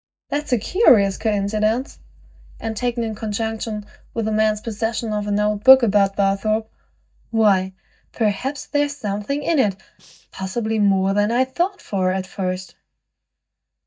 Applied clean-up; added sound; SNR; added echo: neural mask model DeepFilterNet 3.